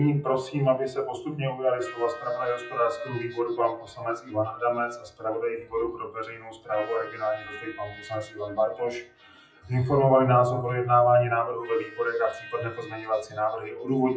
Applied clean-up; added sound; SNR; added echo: classical method WPE with log-MMSE.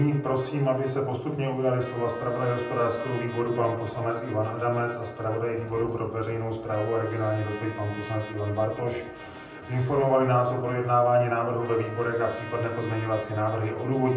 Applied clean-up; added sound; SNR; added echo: none; Trumpet; 17 dB; reverberation time 0.6 s.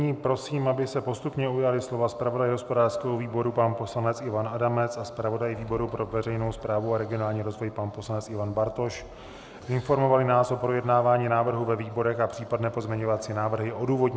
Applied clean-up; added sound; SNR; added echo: none; none; none; none.